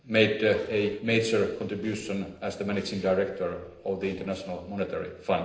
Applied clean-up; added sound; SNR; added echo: neural separator model SepFormer DNS4.